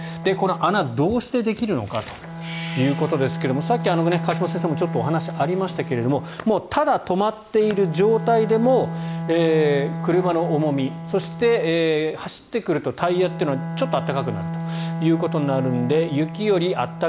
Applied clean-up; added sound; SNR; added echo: none; Bowed string instrument; 8 dB; none.